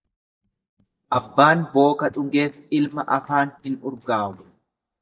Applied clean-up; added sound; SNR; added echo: neural mask model DeepFilterNet 3.